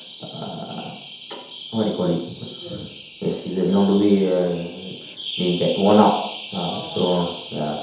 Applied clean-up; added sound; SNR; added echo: none; Bird vocalization, bird call, bird song; 13 dB; reverberation time 0.8 s.